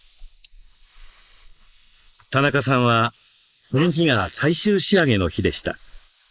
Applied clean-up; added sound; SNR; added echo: neural mask model Resemble Enhance denoiser.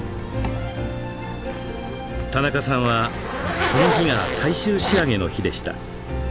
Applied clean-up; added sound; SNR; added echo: none; Zipper (clothing); 4 dB; none.